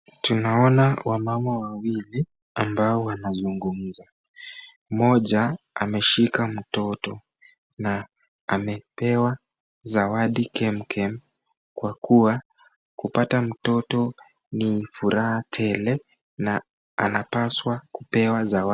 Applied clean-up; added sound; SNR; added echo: none; none; none; none.